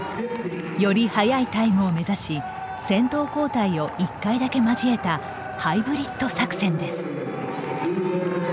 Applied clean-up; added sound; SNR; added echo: none; none; none; none.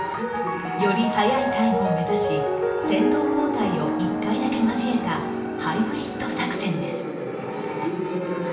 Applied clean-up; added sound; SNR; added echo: none; Piano; 1 dB; reverberation time 0.7 s.